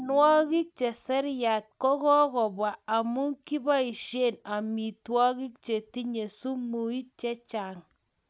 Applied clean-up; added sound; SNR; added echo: none; none; none; none.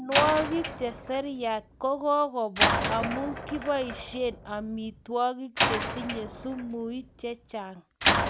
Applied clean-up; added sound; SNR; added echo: none; Slam; 1 dB; none.